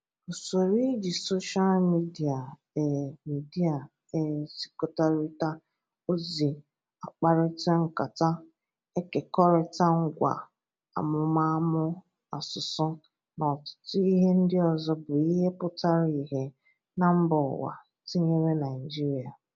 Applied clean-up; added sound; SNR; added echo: none; none; none; none.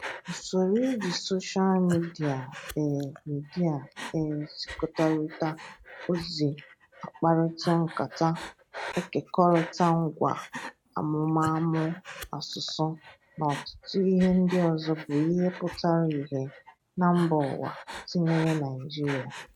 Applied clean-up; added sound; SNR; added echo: none; Breathing; 15 dB; none.